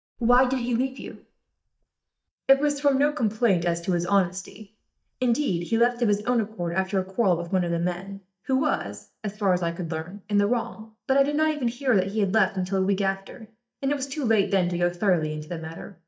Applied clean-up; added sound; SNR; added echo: neural mask model DeepFilterNet 3.